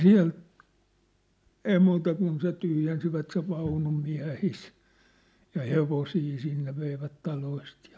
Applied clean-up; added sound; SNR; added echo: none; none; none; none.